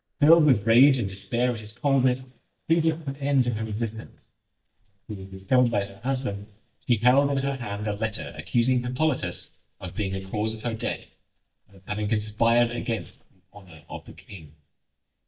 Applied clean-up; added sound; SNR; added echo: neural mask model DeepFilterNet 3.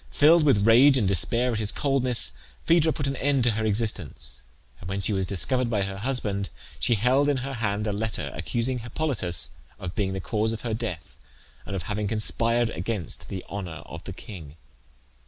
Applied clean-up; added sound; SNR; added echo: none; none; none; none.